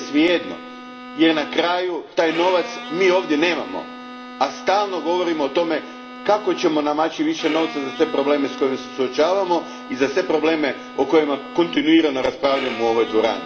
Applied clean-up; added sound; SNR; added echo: none; Bowed string instrument; 14 dB; reverberation time 1.8 s.